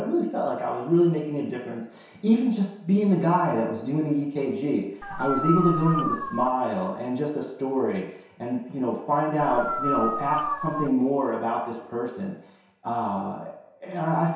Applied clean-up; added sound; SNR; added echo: none; Dog; 3 dB; reverberation time 0.7 s.